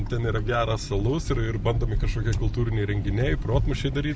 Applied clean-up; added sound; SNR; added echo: none; none; none; none.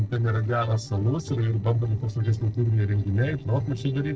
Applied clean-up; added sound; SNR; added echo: neural separator model SepFormer DNS4.